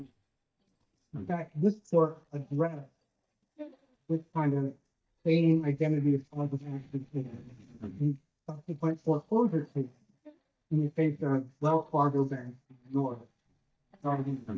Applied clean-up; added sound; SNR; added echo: neural mask model DeepFilterNet 3.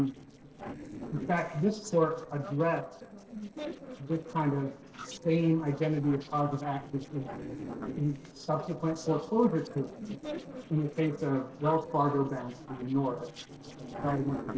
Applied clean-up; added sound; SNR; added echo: neural separator model SepFormer DNS4.